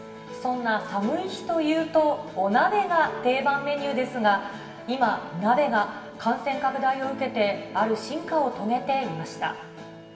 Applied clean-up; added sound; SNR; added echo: none; none; none; reverberation time 1.4 s.